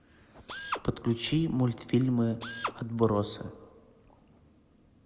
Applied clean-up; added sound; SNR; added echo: none; Drill; 8 dB; none.